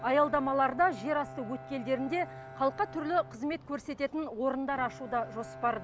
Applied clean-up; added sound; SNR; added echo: none; Bowed string instrument; 15 dB; none.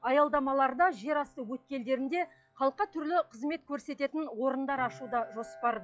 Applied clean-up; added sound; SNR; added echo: classical method log-MMSE.